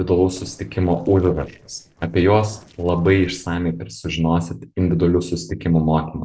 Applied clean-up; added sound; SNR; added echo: neural separator model SepFormer DNS4.